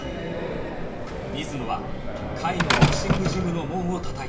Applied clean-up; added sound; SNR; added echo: none; Slam; -2 dB; reverberation time 0.7 s.